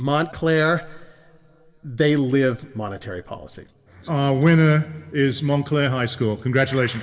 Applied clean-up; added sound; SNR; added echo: none; none; none; reverberation time 1.1 s.